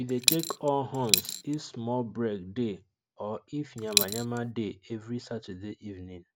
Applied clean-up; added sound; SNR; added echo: none; Coin (dropping); -3 dB; none.